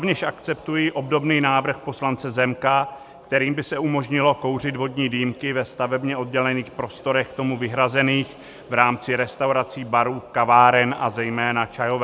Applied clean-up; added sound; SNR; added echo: none; none; none; none.